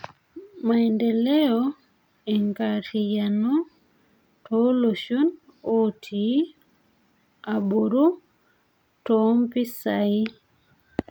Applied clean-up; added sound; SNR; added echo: none; none; none; none.